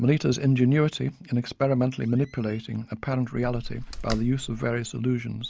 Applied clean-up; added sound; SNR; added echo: none; Slam; 15 dB; none.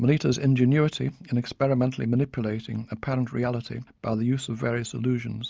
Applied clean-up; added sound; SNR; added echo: none; none; none; none.